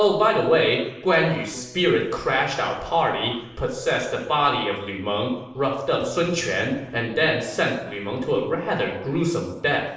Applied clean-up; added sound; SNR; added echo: neural separator model SepFormer DNS4.